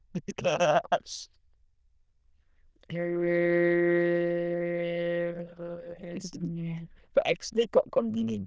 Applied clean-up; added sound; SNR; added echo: neural diffusion model UNIVERSE++.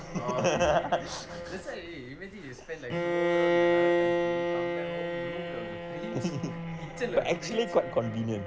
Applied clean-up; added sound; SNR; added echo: none; Bowed string instrument; -1 dB; none.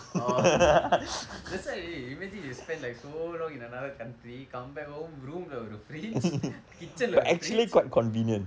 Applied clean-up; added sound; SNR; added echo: none; none; none; none.